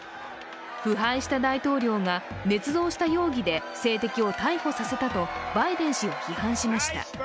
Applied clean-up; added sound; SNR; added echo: none; none; none; none.